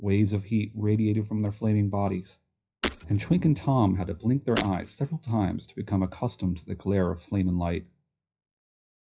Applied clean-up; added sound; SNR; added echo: classical method WPE with log-MMSE.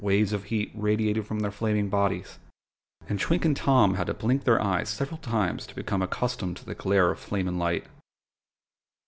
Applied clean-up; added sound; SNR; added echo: none; none; none; none.